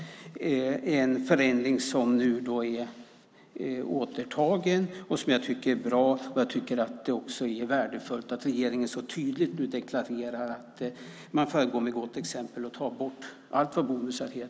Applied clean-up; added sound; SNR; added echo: none; none; none; none.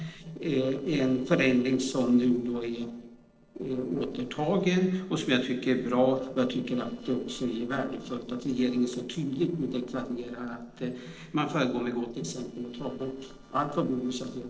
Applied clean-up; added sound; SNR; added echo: neural separator model SepFormer DNS4.